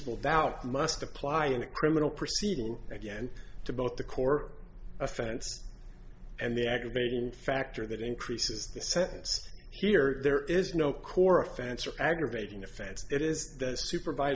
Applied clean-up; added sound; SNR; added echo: none; none; none; none.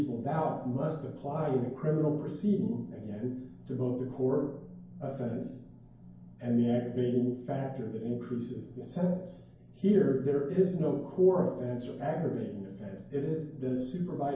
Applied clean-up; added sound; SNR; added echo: none; none; none; reverberation time 0.9 s.